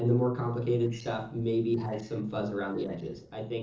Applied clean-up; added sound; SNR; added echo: neural separator model SepFormer DNS4.